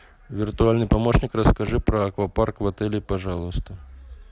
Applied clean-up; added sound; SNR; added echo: none; none; none; none.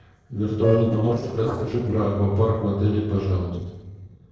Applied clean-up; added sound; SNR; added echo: neural separator model SepFormer DNS4.